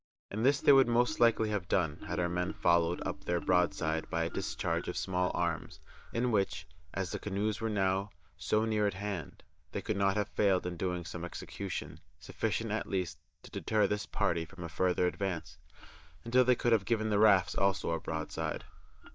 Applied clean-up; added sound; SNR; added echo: neural mask model DeepFilterNet 3.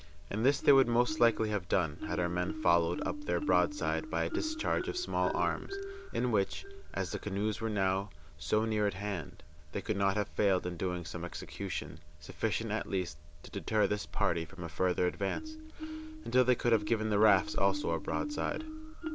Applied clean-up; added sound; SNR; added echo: none; Marimba, xylophone; 13 dB; none.